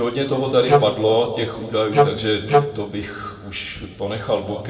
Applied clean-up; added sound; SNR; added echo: neural separator model SepFormer DNS4.